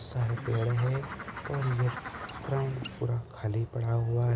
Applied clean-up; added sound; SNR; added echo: none; Bird; 11 dB; none.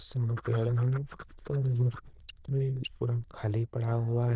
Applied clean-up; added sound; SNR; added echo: neural diffusion model UNIVERSE++.